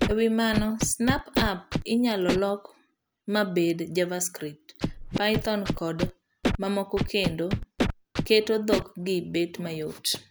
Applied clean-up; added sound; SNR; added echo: none; Scratching (performance technique); 5 dB; none.